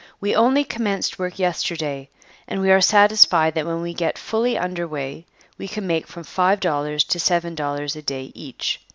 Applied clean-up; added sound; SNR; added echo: none; none; none; none.